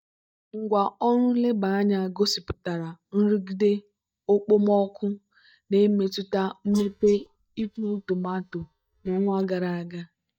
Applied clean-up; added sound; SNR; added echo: neural mask model DeepFilterNet 3.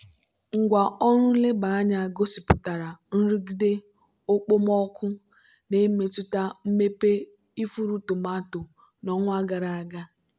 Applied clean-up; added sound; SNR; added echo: none; none; none; none.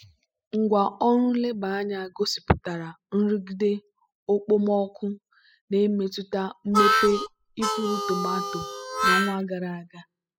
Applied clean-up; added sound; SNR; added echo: classical method spectral subtraction.